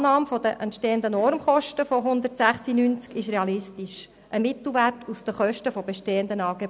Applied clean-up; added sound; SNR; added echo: none; none; none; none.